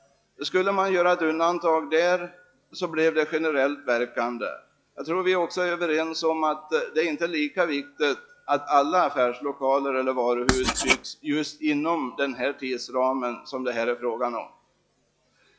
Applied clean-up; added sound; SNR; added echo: classical method log-MMSE.